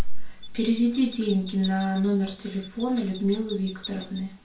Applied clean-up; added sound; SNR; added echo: none; Chirp, tweet; 19 dB; reverberation time 0.3 s.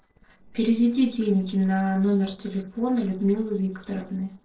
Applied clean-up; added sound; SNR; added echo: neural separator model SepFormer DNS4.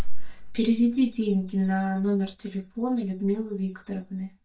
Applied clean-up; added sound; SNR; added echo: neural mask model DeepFilterNet 3.